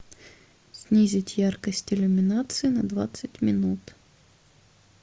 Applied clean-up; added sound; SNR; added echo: none; none; none; none.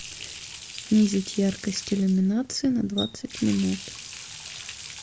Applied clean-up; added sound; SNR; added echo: none; Water tap, faucet; 13 dB; none.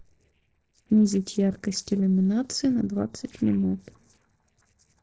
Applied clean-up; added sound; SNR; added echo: neural separator model SepFormer DNS4.